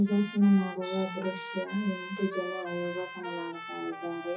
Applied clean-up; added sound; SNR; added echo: classical method WPE with log-MMSE.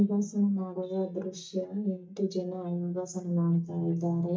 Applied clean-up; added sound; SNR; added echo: neural mask model DeepFilterNet 3.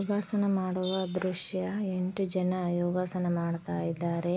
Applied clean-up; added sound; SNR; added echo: none; none; none; none.